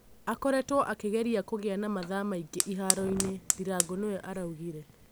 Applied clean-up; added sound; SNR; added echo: none; Fire; 6 dB; none.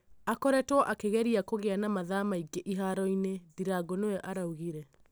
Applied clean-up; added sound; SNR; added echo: none; none; none; none.